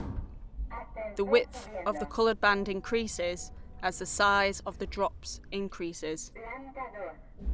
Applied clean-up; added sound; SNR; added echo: none; Sliding door; 9 dB; none.